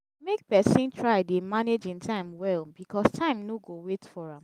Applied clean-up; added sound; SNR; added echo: none; none; none; none.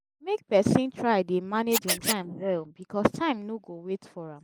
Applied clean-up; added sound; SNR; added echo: neural mask model Resemble Enhance denoiser.